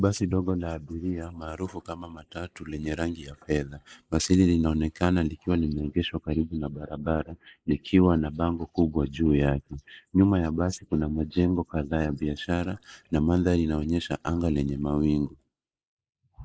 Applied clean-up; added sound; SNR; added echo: neural mask model Resemble Enhance denoiser.